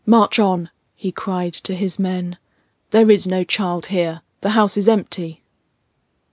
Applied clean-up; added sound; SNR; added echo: none; none; none; none.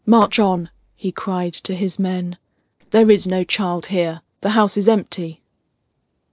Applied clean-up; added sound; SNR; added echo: neural separator model SepFormer DNS4.